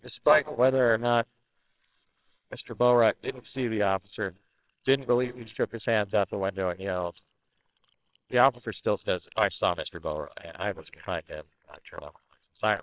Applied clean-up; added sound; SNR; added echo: neural separator model SepFormer WHAMR!.